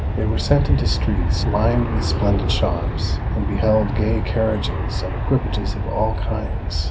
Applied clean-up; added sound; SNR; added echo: none; Aircraft; -2 dB; none.